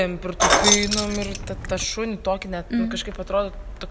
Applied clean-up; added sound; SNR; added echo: none; Keys jangling; -4 dB; none.